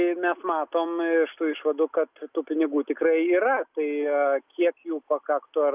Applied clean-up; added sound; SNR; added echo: none; none; none; none.